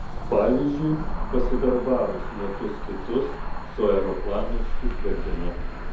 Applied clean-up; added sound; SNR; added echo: none; Cricket / Motor vehicle (road); 0 dB; reverberation time 0.5 s.